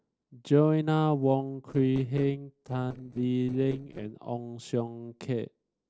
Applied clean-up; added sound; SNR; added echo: neural separator model SepFormer DNS4.